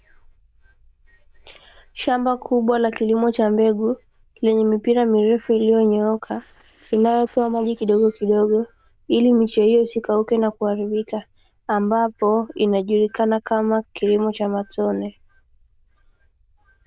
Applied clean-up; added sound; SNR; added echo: neural diffusion model UNIVERSE++.